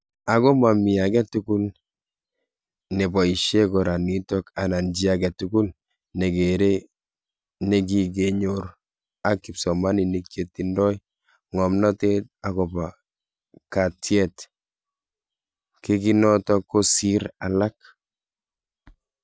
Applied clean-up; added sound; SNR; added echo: none; none; none; none.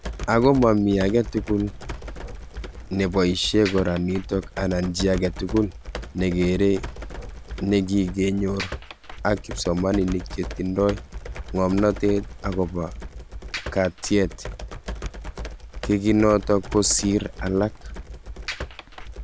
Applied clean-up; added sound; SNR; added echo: none; Computer keyboard; 10 dB; none.